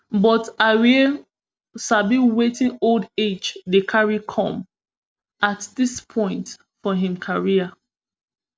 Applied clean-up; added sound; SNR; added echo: none; none; none; none.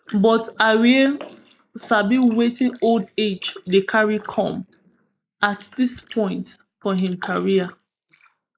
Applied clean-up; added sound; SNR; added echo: neural mask model Resemble Enhance denoiser.